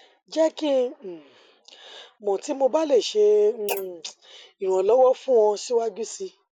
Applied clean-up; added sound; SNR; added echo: neural mask model Resemble Enhance denoiser.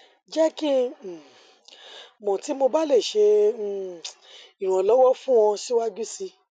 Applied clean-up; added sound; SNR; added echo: none; none; none; none.